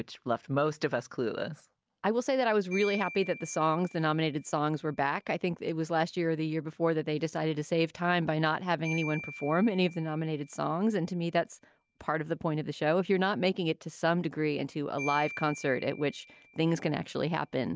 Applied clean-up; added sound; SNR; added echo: none; Marimba, xylophone; 18 dB; none.